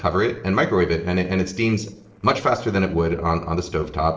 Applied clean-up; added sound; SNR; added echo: neural separator model SepFormer DNS4.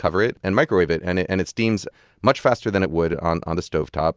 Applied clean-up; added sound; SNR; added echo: none; none; none; none.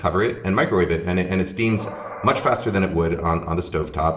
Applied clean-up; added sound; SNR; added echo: none; Animal; 18 dB; reverberation time 0.8 s.